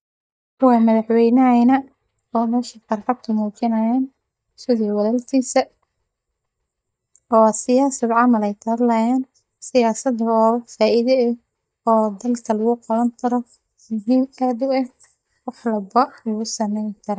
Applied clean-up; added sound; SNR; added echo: neural mask model DeepFilterNet 3.